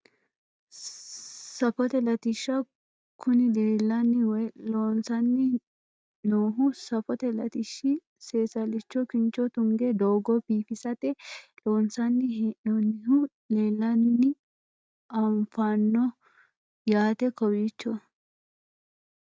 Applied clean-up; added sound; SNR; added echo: none; none; none; none.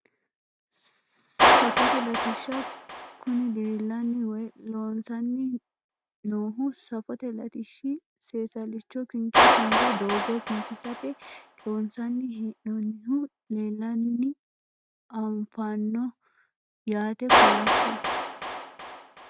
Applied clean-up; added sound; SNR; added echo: none; Clapping; -3 dB; none.